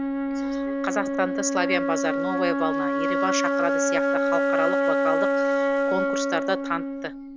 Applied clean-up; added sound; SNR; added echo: none; Wind instrument, woodwind instrument; -5 dB; none.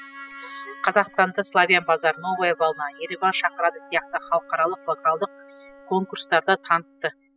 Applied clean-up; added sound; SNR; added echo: classical method spectral subtraction.